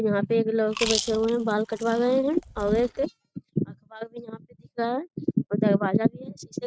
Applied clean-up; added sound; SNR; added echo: neural mask model RNNoise.